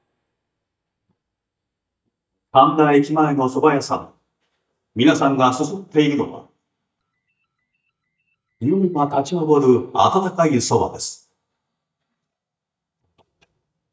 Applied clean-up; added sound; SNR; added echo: neural mask model DeepFilterNet 3.